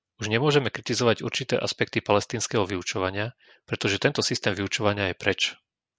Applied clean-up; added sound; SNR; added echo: none; none; none; none.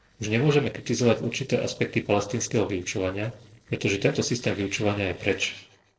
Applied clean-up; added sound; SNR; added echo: neural separator model SepFormer DNS4.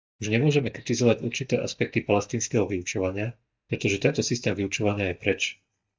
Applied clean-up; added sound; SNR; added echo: neural mask model DeepFilterNet 3.